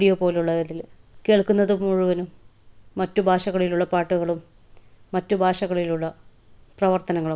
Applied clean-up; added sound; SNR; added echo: none; none; none; none.